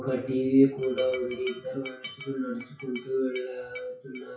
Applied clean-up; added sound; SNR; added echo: classical method WPE with log-MMSE.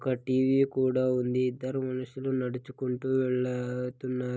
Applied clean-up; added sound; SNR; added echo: none; none; none; none.